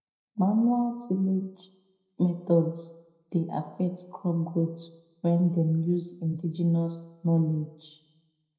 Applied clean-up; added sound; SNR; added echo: none; none; none; reverberation time 0.8 s.